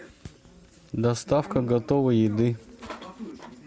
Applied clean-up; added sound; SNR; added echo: none; none; none; none.